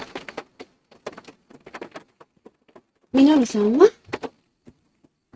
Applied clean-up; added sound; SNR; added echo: neural mask model RNNoise.